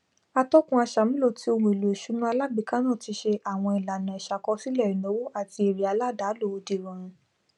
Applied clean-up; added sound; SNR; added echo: none; none; none; none.